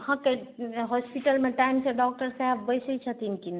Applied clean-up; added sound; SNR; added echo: none; none; none; none.